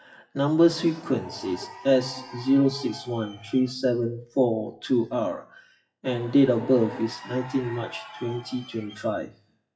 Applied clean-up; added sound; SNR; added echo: classical method WPE with log-MMSE.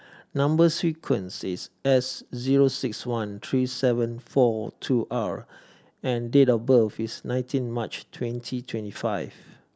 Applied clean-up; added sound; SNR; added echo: none; none; none; none.